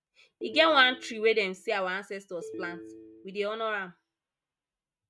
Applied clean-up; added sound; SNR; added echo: neural mask model RNNoise.